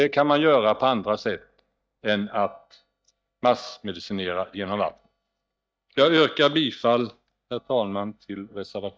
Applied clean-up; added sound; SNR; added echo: neural mask model DeepFilterNet 3.